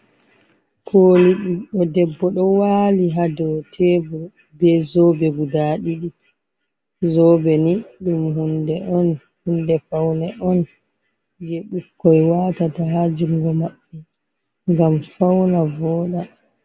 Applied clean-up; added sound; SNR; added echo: none; none; none; none.